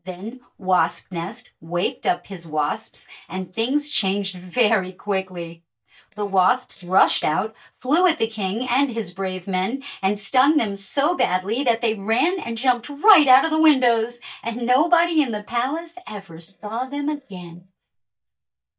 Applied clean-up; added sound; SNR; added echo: neural mask model DeepFilterNet 3.